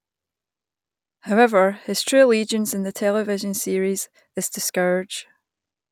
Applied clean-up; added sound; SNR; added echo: none; none; none; none.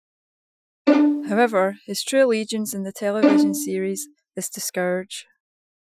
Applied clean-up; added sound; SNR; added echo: classical method Wiener filter.